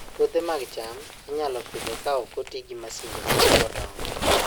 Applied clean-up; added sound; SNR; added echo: none; Zipper (clothing); -3 dB; none.